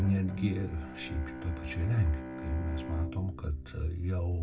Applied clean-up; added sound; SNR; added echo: none; Bowed string instrument; 9 dB; reverberation time 0.4 s.